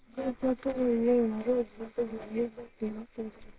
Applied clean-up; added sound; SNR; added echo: neural separator model SepFormer WHAMR!.